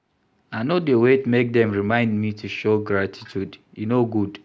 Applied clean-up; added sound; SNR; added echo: none; none; none; none.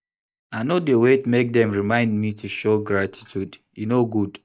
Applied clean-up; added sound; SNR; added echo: neural mask model DeepFilterNet 3.